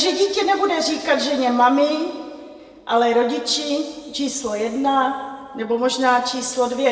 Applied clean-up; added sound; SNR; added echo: none; none; none; reverberation time 1.6 s.